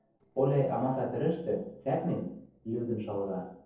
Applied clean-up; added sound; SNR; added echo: neural separator model SepFormer DNS4.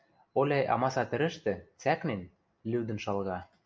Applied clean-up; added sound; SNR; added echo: none; none; none; none.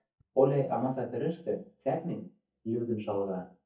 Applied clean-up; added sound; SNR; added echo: neural mask model DeepFilterNet 3.